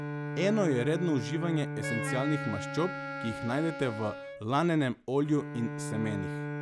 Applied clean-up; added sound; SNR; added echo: none; Bowed string instrument + Wind instrument, woodwind instrument; 5 dB; none.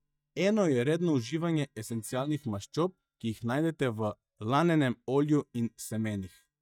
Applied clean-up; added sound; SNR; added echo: neural mask model DeepFilterNet 3.